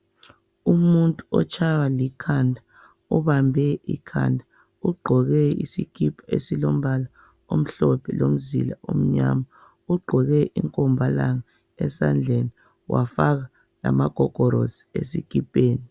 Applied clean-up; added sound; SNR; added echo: none; none; none; none.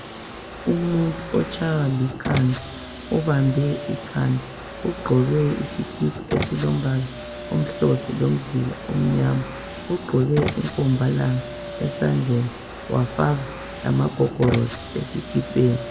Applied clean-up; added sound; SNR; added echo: none; Car; 9 dB; reverberation time 0.4 s.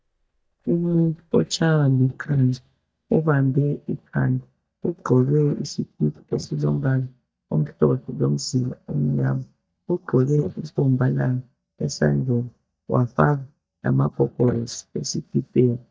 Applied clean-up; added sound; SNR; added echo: neural mask model DeepFilterNet 3.